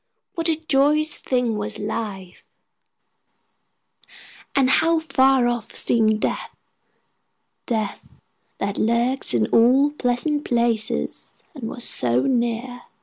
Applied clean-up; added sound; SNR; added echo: none; none; none; none.